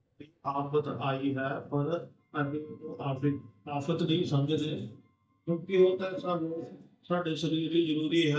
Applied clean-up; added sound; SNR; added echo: neural mask model DeepFilterNet 3.